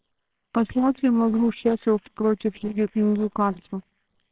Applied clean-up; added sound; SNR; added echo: neural separator model SepFormer WHAMR!.